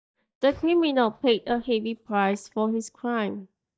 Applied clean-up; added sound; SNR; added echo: neural mask model DeepFilterNet 3.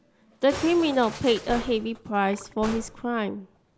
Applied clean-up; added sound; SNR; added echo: none; Musical instrument; 14 dB; none.